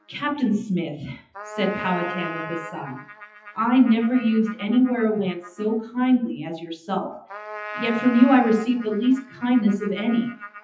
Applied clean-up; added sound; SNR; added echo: classical method WPE with log-MMSE.